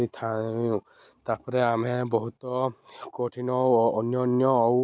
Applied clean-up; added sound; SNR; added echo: none; none; none; none.